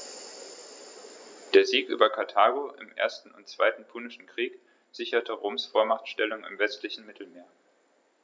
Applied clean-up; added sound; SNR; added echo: none; none; none; none.